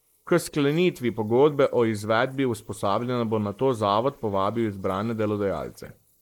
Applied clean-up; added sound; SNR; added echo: neural mask model Resemble Enhance denoiser.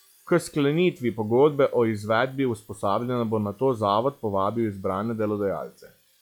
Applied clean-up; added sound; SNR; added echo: classical method log-MMSE.